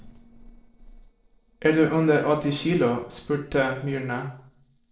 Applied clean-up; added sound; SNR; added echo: neural separator model SepFormer DNS4.